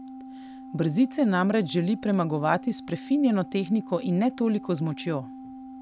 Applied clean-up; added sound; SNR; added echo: none; Organ; 15 dB; none.